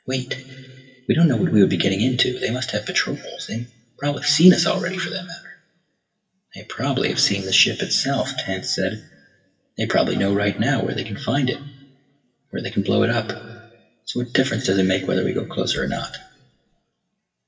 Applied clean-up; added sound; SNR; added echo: classical method WPE with log-MMSE.